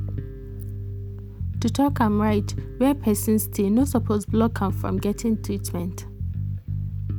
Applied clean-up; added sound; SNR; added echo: none; Bass guitar; 5 dB; none.